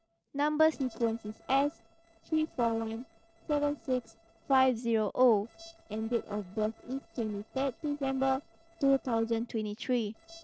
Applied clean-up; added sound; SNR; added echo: neural separator model SepFormer DNS4.